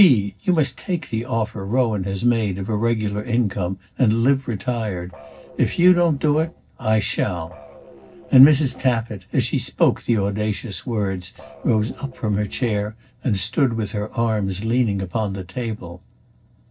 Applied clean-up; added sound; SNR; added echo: neural separator model SepFormer DNS4.